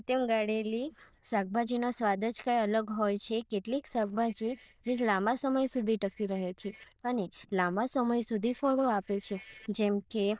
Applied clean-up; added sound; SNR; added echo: neural diffusion model UNIVERSE++.